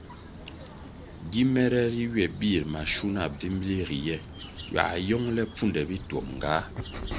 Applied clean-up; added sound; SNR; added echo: none; Bird vocalization, bird call, bird song; 12 dB; none.